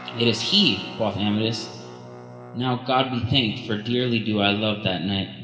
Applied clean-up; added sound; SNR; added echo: none; Guitar; 16 dB; reverberation time 1.7 s.